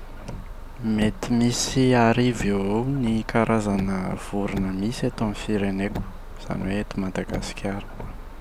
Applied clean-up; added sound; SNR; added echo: none; Car; 9 dB; none.